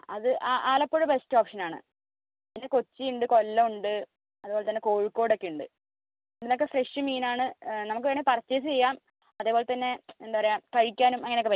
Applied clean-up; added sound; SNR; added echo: none; none; none; none.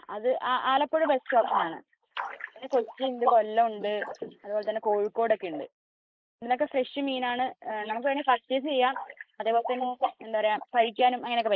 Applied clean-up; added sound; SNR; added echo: neural mask model Resemble Enhance denoiser.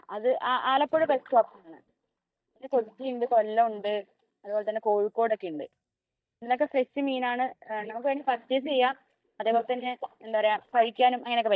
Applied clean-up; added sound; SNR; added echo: neural mask model DeepFilterNet 3.